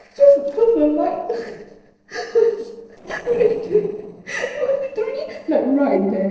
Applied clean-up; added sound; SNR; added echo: neural separator model SepFormer DNS4.